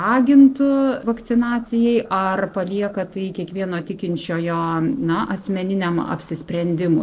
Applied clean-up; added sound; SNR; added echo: neural separator model SepFormer DNS4.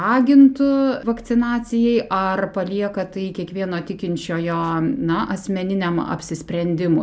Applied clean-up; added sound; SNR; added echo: none; none; none; none.